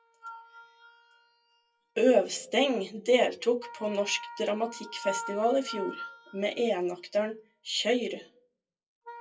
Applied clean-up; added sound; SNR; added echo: classical method WPE with log-MMSE.